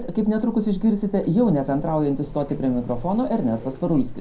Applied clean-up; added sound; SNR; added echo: none; Wind; 13 dB; reverberation time 0.2 s.